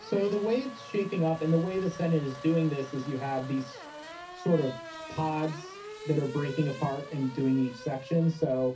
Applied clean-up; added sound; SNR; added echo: none; Race car, auto racing / Accelerating, revving, vroom; 14 dB; reverberation time 0.3 s.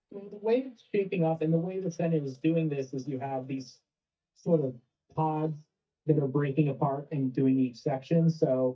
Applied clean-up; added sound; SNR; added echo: neural mask model DeepFilterNet 3.